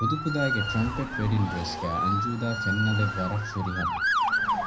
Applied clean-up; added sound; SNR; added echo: none; Motor vehicle (road) / Siren; 0 dB; reverberation time 0.5 s.